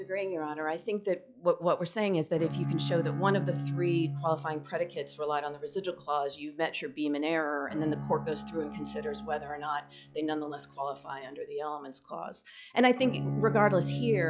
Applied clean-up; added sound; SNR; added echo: classical method log-MMSE.